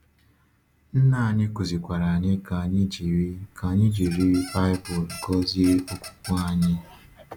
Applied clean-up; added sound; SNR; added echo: none; Squeak; 17 dB; none.